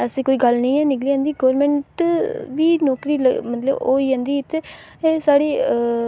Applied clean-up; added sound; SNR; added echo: none; none; none; none.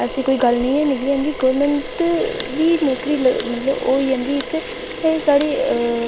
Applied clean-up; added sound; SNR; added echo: none; Camera; 11 dB; none.